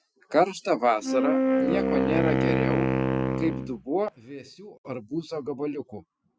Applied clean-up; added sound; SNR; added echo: none; Wind instrument, woodwind instrument; -4 dB; none.